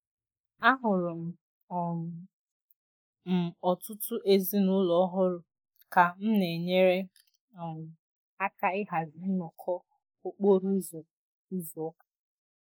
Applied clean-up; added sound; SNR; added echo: neural mask model Resemble Enhance denoiser.